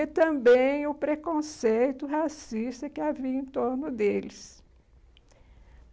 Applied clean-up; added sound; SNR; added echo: none; none; none; none.